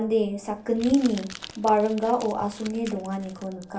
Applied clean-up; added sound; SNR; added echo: none; Crumpling, crinkling; 19 dB; reverberation time 0.3 s.